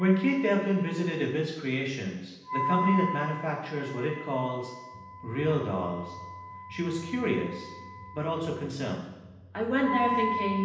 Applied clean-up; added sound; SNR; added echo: none; Wind instrument, woodwind instrument; 7 dB; reverberation time 0.9 s.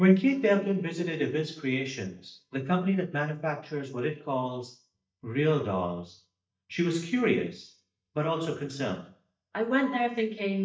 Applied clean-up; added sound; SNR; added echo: neural mask model DeepFilterNet 3.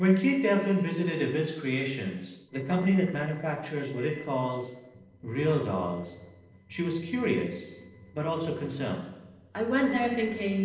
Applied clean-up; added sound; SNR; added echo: neural separator model SepFormer DNS4.